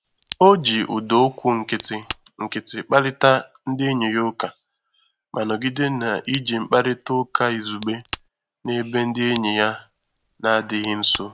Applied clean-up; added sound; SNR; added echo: none; Crack; 12 dB; none.